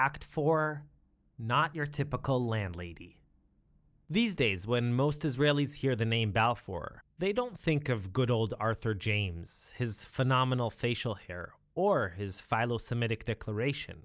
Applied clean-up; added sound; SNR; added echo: none; none; none; none.